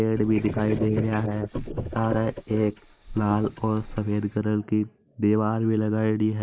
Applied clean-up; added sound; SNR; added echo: neural mask model Resemble Enhance denoiser.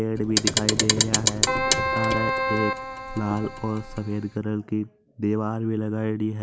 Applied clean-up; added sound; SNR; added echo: none; Clock + Keyboard (musical); -2 dB; none.